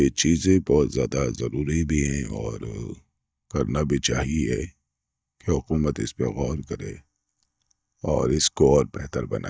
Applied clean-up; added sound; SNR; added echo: neural mask model DeepFilterNet 3.